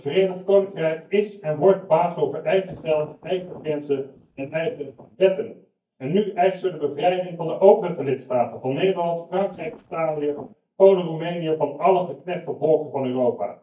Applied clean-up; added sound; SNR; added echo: neural mask model DeepFilterNet 3.